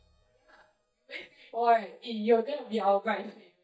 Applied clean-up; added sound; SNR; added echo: neural mask model DeepFilterNet 3.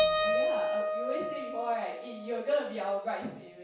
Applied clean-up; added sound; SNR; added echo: none; Keyboard (musical); -3 dB; reverberation time 0.7 s.